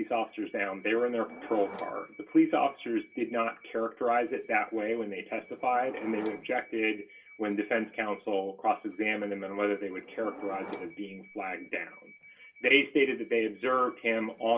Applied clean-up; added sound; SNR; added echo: none; Subway, metro, underground / Door; 20 dB; reverberation time 0.2 s.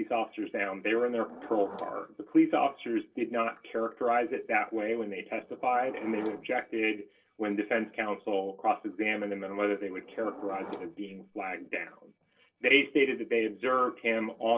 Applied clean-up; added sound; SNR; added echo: neural separator model SepFormer DNS4.